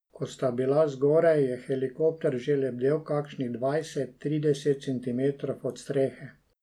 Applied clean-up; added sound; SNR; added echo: none; none; none; none.